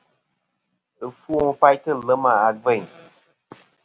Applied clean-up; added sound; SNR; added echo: none; none; none; none.